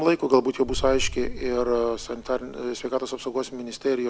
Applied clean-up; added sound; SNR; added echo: none; Boom; 9 dB; none.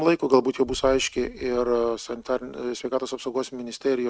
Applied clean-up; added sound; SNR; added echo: neural mask model RNNoise.